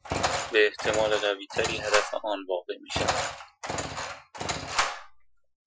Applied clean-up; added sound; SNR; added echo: classical method Wiener filter.